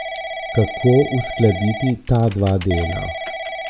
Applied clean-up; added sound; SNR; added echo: none; Telephone / Typing; 9 dB; none.